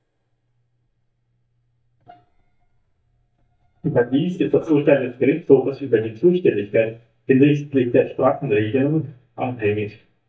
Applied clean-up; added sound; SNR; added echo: neural mask model DeepFilterNet 3.